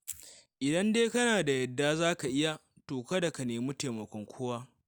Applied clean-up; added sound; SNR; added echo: none; none; none; none.